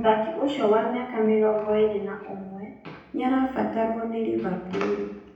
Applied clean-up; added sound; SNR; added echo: none; none; none; reverberation time 0.9 s.